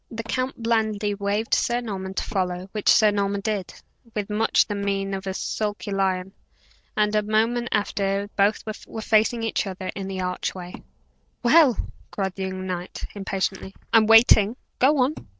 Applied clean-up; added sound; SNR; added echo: neural separator model SepFormer DNS4.